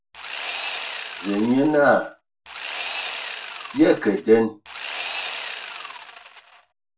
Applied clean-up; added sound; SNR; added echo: none; Sawing; 7 dB; reverberation time 0.2 s.